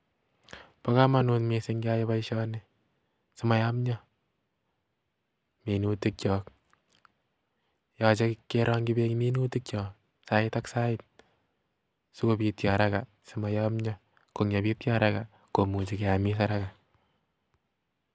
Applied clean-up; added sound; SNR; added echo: none; none; none; none.